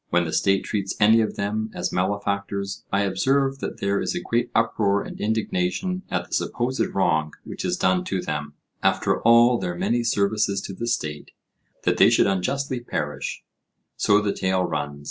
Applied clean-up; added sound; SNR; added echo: none; none; none; none.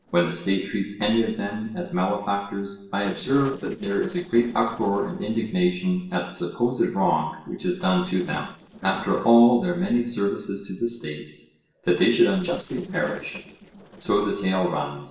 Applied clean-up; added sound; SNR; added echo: neural separator model SepFormer DNS4.